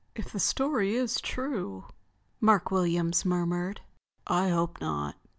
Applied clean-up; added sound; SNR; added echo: none; none; none; none.